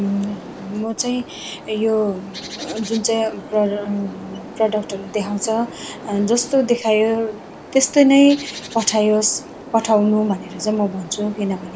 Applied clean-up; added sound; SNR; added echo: none; Bird; 15 dB; none.